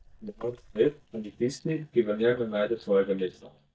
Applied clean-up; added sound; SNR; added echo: neural mask model DeepFilterNet 3.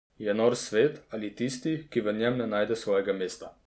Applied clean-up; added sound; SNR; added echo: none; none; none; none.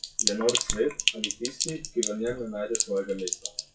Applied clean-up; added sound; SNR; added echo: classical method WPE with log-MMSE.